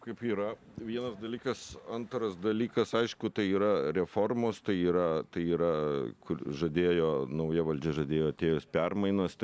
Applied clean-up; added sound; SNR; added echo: none; none; none; none.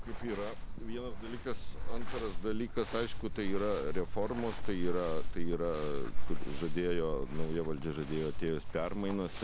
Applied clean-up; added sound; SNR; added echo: none; Crumpling, crinkling; -5 dB; none.